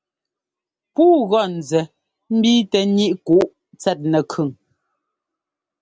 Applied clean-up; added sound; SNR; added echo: none; none; none; none.